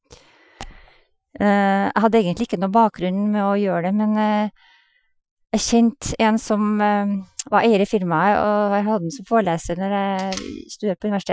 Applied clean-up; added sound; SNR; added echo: classical method Wiener filter.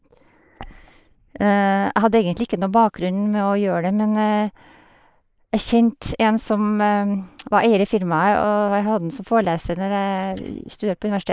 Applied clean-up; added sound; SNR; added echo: neural mask model Resemble Enhance denoiser.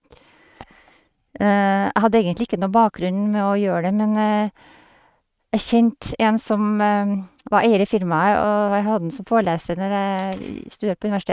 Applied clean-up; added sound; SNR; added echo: neural mask model RNNoise.